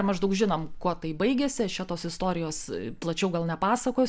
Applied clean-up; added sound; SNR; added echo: none; none; none; none.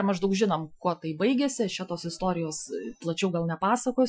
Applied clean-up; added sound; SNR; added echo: classical method Wiener filter.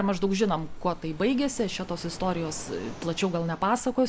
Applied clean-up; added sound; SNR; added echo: none; Fixed-wing aircraft, airplane; 18 dB; none.